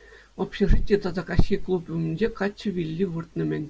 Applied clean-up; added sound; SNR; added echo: none; none; none; none.